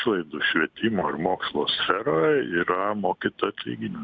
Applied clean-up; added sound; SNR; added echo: none; none; none; none.